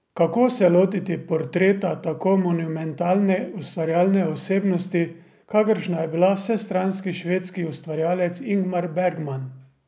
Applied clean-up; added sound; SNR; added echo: none; none; none; none.